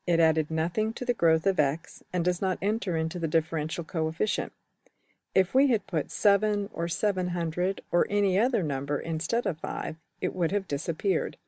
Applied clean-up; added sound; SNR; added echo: none; none; none; none.